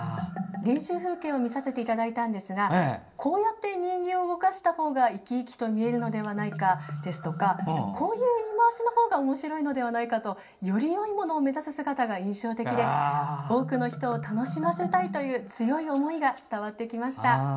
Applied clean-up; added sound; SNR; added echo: none; Marimba, xylophone; 13 dB; reverberation time 0.4 s.